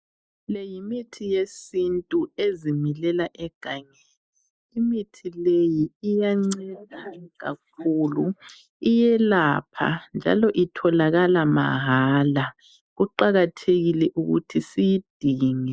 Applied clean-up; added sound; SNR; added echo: neural mask model Resemble Enhance denoiser.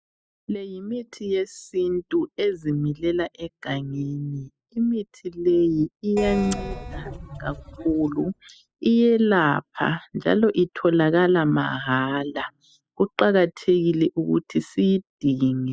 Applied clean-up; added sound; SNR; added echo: classical method spectral subtraction.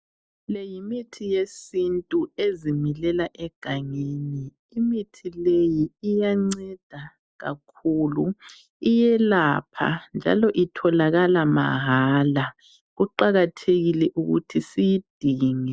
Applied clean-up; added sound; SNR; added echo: none; none; none; none.